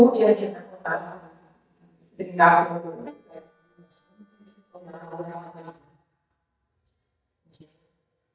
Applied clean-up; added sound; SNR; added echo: neural mask model DeepFilterNet 3.